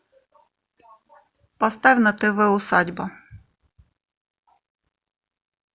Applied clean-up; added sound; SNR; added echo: none; none; none; none.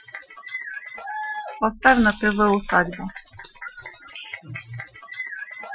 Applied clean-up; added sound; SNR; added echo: classical method Wiener filter.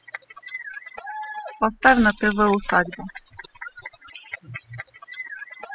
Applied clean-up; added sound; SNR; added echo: classical method spectral subtraction.